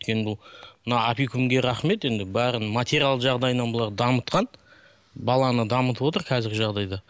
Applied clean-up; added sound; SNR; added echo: none; none; none; none.